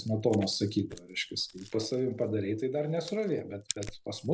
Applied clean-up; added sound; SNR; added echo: neural mask model Resemble Enhance denoiser.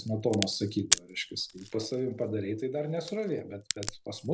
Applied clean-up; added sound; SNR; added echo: none; Crack; 5 dB; none.